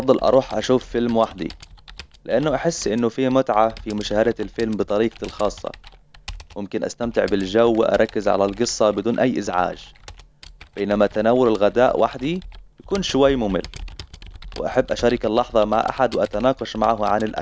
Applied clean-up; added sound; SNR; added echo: none; Computer keyboard; 19 dB; none.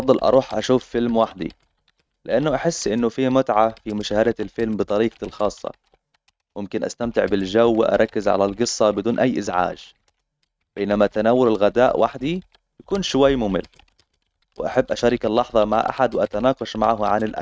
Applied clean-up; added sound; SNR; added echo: neural mask model RNNoise.